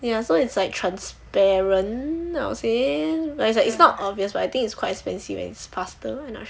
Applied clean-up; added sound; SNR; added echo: none; none; none; none.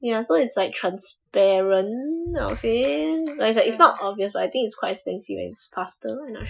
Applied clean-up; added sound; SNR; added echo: classical method Wiener filter.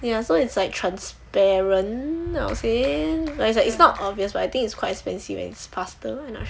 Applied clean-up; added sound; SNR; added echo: none; Clapping; 17 dB; none.